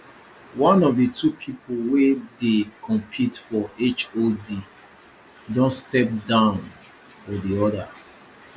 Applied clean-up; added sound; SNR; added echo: none; none; none; none.